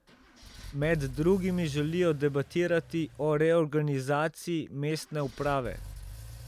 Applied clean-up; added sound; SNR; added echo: none; Engine / Car; 17 dB; none.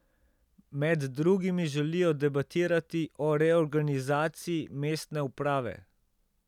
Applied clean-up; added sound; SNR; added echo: none; none; none; none.